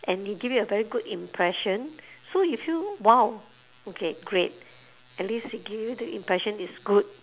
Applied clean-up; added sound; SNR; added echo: none; none; none; none.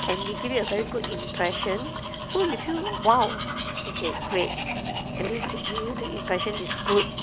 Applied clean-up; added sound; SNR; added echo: none; Domestic sounds, home sounds; 3 dB; none.